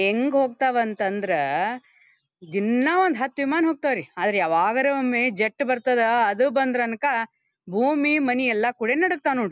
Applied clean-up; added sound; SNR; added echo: none; none; none; none.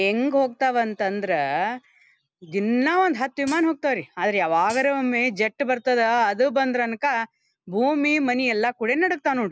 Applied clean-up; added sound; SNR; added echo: none; Hi-hat; 19 dB; none.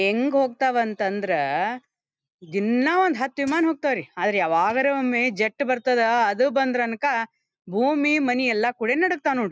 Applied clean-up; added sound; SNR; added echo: neural mask model DeepFilterNet 3.